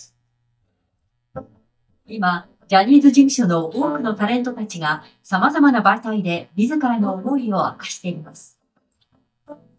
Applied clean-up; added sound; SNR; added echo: neural mask model DeepFilterNet 3.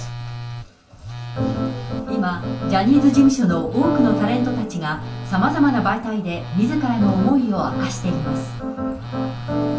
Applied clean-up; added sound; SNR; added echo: none; Telephone; 11 dB; reverberation time 0.3 s.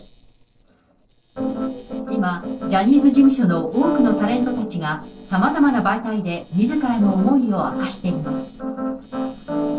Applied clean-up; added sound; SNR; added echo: neural separator model SepFormer DNS4.